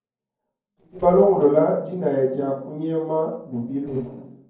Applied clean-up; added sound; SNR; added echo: neural separator model SepFormer DNS4.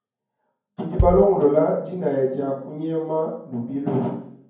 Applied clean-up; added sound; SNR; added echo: none; Bass drum; 7 dB; reverberation time 0.9 s.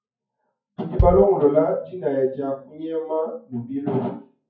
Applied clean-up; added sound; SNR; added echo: classical method WPE with log-MMSE.